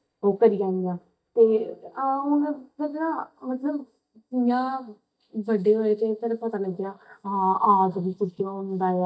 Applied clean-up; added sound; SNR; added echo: neural mask model DeepFilterNet 3.